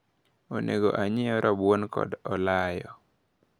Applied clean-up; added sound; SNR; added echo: none; none; none; none.